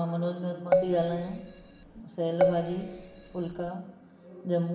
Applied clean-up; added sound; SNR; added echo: none; Keyboard (musical); -1 dB; reverberation time 0.9 s.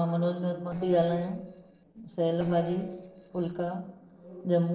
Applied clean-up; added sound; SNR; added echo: neural separator model SepFormer DNS4.